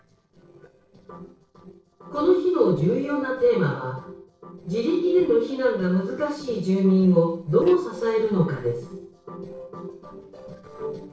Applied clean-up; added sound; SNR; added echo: neural separator model SepFormer DNS4.